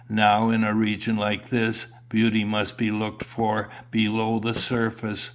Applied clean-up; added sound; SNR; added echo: none; Knock / Wood; 18 dB; none.